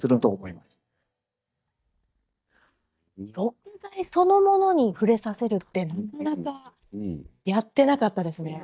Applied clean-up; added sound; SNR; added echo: neural mask model DeepFilterNet 3.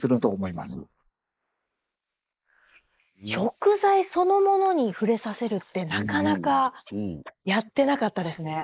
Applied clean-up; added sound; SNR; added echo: neural mask model Resemble Enhance denoiser.